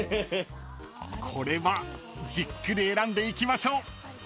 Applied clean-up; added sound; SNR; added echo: none; Liquid; 19 dB; none.